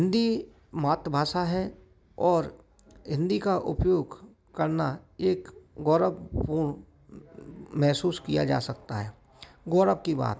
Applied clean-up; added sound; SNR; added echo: none; none; none; none.